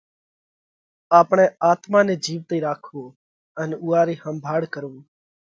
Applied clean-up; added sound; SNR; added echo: none; none; none; none.